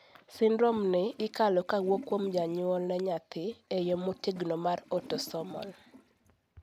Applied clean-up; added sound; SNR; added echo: none; Toilet flush; 20 dB; none.